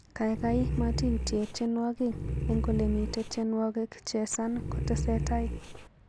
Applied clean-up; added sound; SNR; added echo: none; Growling; 1 dB; none.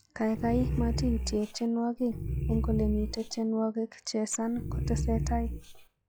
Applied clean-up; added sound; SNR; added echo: classical method log-MMSE.